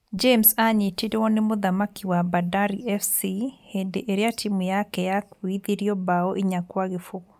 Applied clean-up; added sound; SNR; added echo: none; none; none; none.